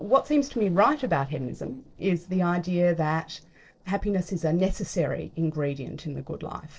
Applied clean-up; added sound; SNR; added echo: neural separator model SepFormer DNS4.